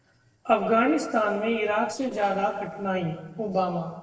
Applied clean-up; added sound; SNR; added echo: neural separator model SepFormer DNS4.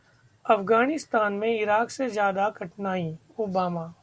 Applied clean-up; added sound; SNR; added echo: none; none; none; none.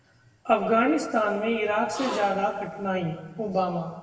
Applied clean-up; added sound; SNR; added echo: none; Gasp; 12 dB; reverberation time 1.1 s.